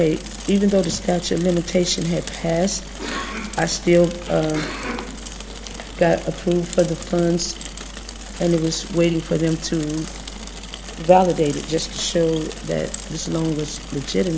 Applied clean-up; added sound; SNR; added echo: none; Mechanisms / Bicycle; 12 dB; none.